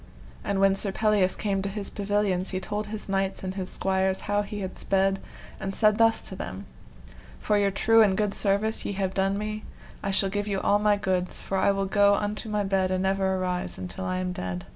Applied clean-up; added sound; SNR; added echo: none; none; none; none.